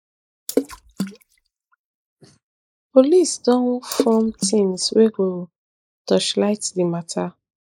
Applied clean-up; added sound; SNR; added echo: neural mask model Resemble Enhance denoiser.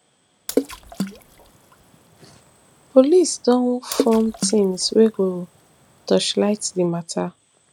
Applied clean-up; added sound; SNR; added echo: none; Water / Splash, splatter; 10 dB; none.